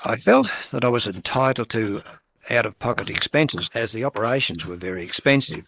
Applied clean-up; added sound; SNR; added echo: neural mask model Resemble Enhance denoiser.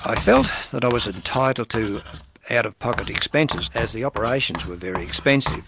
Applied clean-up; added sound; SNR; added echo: none; Writing; 10 dB; none.